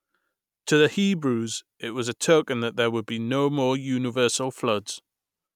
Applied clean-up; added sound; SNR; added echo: none; none; none; none.